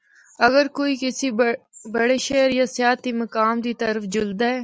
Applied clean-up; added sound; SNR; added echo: none; none; none; none.